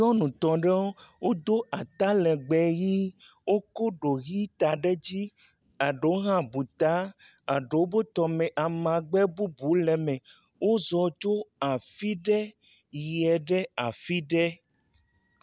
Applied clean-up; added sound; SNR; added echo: none; none; none; none.